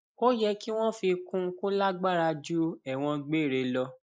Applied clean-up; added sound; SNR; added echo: neural mask model Resemble Enhance denoiser.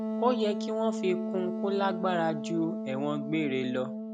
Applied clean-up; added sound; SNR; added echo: none; Wind instrument, woodwind instrument; 3 dB; none.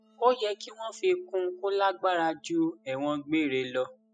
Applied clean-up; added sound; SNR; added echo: classical method spectral subtraction.